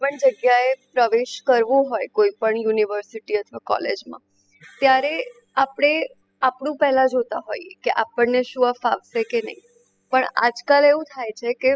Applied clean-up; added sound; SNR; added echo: classical method spectral subtraction.